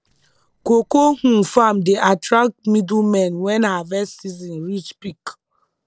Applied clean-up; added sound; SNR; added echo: neural separator model SepFormer DNS4.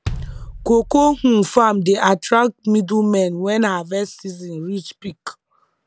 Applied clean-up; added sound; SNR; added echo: none; Bass drum; 13 dB; none.